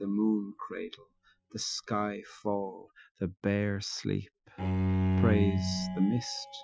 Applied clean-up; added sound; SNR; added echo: classical method Wiener filter.